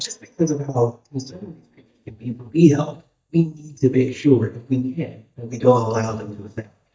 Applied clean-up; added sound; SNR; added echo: neural mask model DeepFilterNet 3.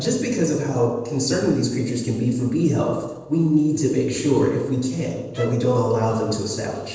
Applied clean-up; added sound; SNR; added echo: neural separator model SepFormer DNS4.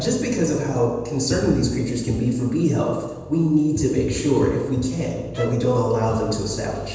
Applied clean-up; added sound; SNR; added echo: none; Bowed string instrument; 18 dB; reverberation time 1.1 s.